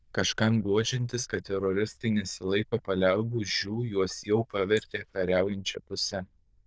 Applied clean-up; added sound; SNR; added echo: neural diffusion model UNIVERSE++.